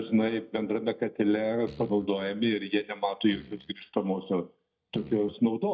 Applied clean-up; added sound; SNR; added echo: neural mask model DeepFilterNet 3.